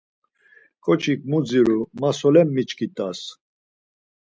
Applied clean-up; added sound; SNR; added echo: none; none; none; none.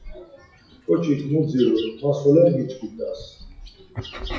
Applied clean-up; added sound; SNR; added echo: classical method WPE with log-MMSE.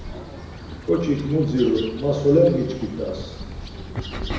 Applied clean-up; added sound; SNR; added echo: none; Bird vocalization, bird call, bird song; 10 dB; reverberation time 1.0 s.